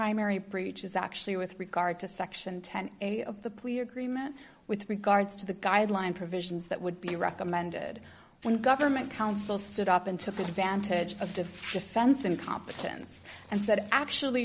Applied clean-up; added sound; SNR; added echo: none; none; none; none.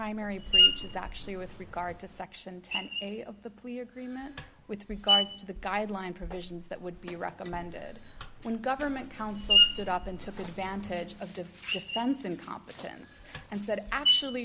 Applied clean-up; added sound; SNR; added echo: none; Screech; -4 dB; none.